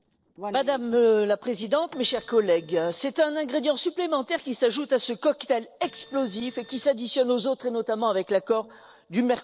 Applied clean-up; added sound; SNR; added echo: neural separator model SepFormer DNS4.